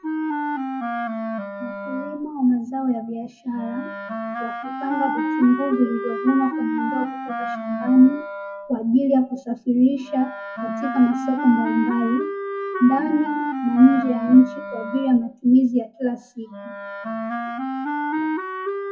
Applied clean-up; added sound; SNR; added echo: classical method WPE with log-MMSE.